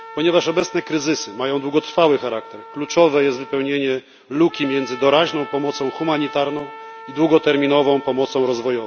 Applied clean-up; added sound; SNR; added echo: none; Trumpet; 17 dB; none.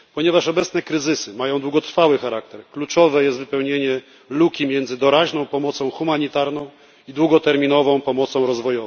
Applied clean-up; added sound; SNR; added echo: none; none; none; none.